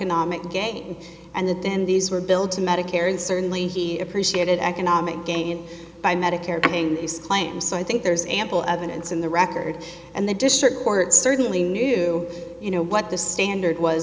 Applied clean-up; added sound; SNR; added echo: none; none; none; none.